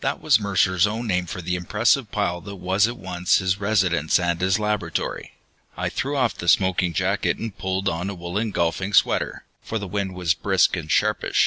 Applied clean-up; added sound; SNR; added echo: none; none; none; none.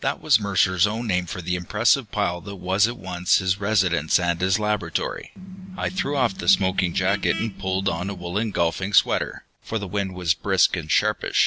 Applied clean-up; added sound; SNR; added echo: none; Vehicle horn, car horn, honking; 11 dB; none.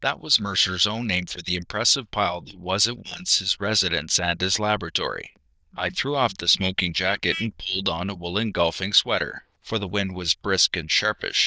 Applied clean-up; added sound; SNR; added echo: neural diffusion model UNIVERSE++.